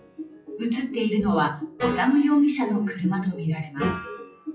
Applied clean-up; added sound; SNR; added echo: classical method WPE with log-MMSE.